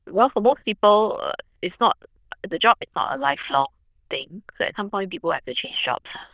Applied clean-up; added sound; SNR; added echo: neural diffusion model UNIVERSE++.